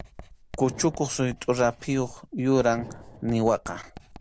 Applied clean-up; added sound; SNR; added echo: none; Writing + Explosion; 17 dB; none.